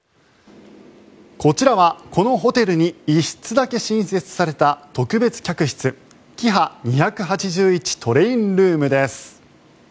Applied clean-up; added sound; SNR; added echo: none; none; none; none.